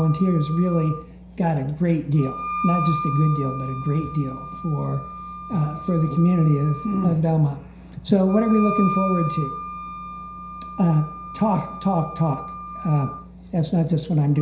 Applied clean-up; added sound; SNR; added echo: none; Wind instrument, woodwind instrument; 11 dB; reverberation time 0.5 s.